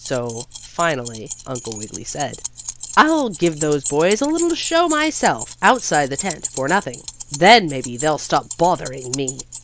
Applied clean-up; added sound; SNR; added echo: none; Keys jangling; 12 dB; none.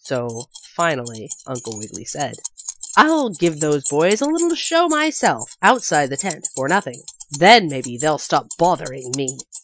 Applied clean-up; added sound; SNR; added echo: classical method Wiener filter.